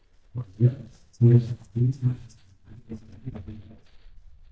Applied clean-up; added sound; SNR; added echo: neural mask model DeepFilterNet 3.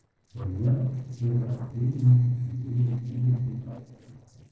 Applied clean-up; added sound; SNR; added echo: neural separator model SepFormer DNS4.